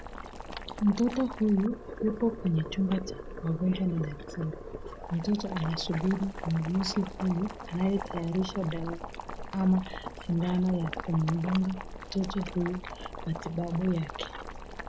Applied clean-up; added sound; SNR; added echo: none; Boiling; 10 dB; none.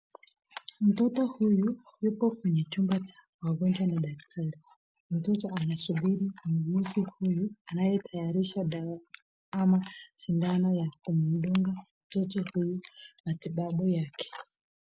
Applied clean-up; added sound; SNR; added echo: none; none; none; none.